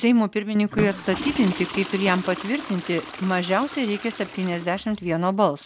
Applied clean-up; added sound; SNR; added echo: none; Toilet flush / Water; 11 dB; none.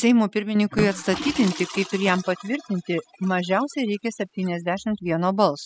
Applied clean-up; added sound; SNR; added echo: classical method spectral subtraction.